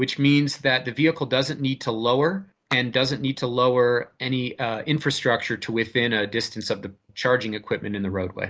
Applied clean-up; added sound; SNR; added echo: neural mask model Resemble Enhance denoiser.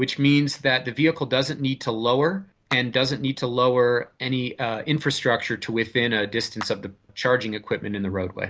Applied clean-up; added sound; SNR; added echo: none; Clapping; 19 dB; none.